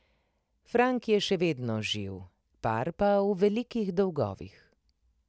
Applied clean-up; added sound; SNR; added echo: none; none; none; none.